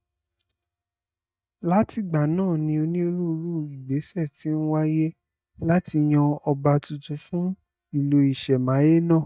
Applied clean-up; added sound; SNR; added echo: neural mask model DeepFilterNet 3.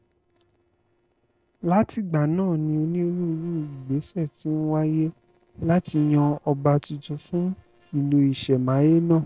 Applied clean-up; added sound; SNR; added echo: neural separator model SepFormer DNS4.